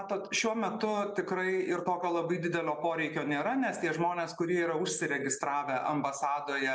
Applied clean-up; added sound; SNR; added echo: none; none; none; none.